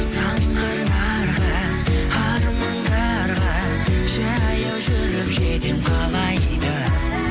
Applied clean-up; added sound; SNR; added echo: none; none; none; none.